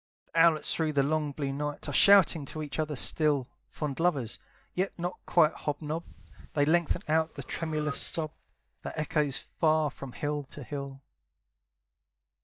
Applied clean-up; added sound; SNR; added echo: neural mask model DeepFilterNet 3.